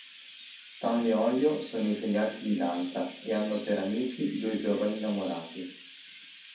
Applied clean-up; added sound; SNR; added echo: none; Chirp, tweet; 16 dB; reverberation time 0.6 s.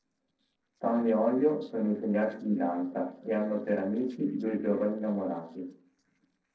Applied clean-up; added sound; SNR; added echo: neural separator model SepFormer DNS4.